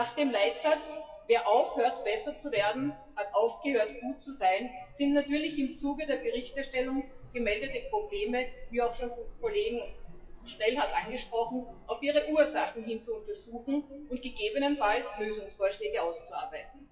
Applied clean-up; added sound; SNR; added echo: classical method WPE with log-MMSE.